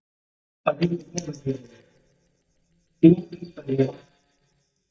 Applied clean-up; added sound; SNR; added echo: neural mask model DeepFilterNet 3.